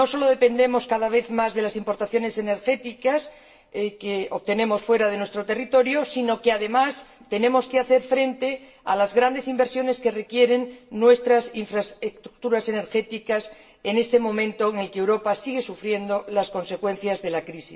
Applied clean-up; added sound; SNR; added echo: none; none; none; reverberation time 0.6 s.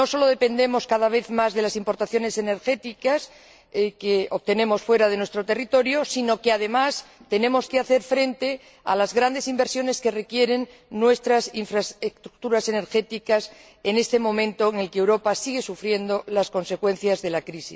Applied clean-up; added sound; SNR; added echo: none; none; none; none.